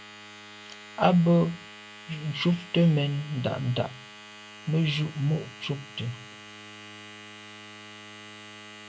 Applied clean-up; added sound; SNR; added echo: none; Domestic sounds, home sounds; 17 dB; none.